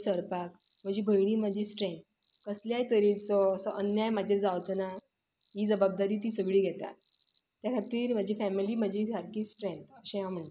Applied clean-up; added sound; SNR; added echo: none; Cricket; 19 dB; none.